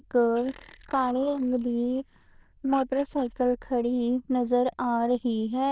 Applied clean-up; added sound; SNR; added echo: neural diffusion model UNIVERSE++.